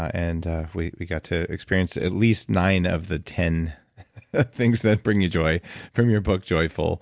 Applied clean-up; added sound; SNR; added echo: none; none; none; none.